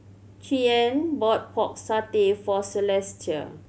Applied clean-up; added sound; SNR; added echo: none; none; none; none.